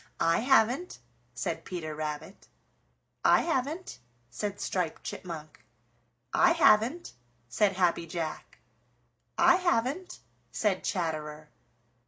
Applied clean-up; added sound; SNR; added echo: none; none; none; none.